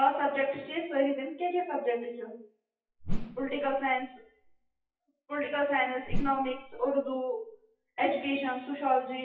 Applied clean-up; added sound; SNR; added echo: classical method WPE with log-MMSE.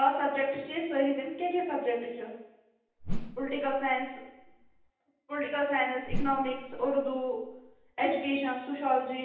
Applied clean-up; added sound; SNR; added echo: none; Whoosh, swoosh, swish; 5 dB; reverberation time 0.9 s.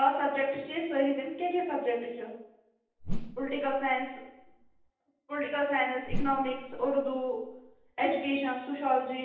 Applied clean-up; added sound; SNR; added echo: neural separator model SepFormer DNS4.